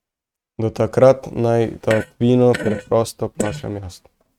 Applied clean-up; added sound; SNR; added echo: neural mask model RNNoise.